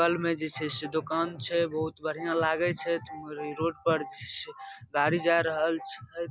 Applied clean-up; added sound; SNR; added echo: none; none; none; none.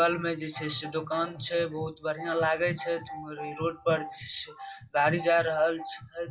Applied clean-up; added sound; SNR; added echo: none; none; none; reverberation time 0.2 s.